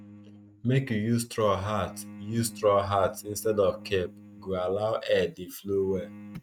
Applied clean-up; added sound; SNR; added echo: neural mask model RNNoise.